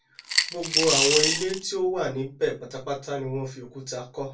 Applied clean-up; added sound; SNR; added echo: none; Coin (dropping) / Glass; -3 dB; reverberation time 0.2 s.